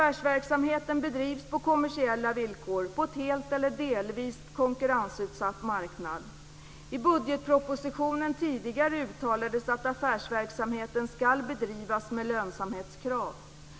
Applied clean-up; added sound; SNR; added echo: none; none; none; none.